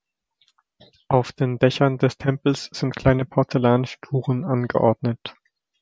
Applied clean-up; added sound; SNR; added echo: none; none; none; none.